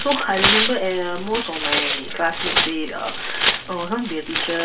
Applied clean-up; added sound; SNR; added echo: none; Tearing; 0 dB; reverberation time 0.2 s.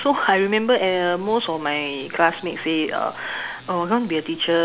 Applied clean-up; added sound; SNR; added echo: none; none; none; none.